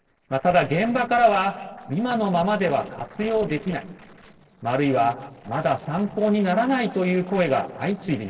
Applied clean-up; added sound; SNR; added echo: neural separator model SepFormer DNS4.